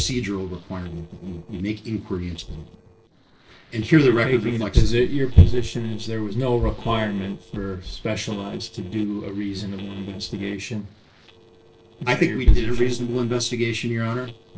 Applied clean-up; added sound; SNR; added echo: neural separator model SepFormer DNS4.